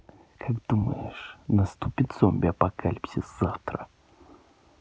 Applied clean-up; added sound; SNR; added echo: none; none; none; none.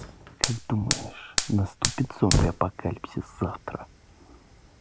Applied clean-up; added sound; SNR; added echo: none; Fire; 1 dB; none.